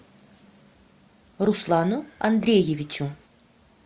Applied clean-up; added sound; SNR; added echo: none; none; none; none.